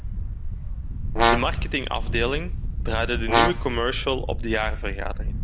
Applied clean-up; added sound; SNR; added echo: none; Wind + Brass instrument; -3 dB; none.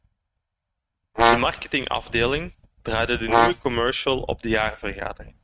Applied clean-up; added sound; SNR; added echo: neural mask model RNNoise.